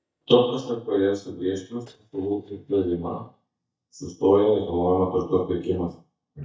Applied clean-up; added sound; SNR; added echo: neural mask model DeepFilterNet 3.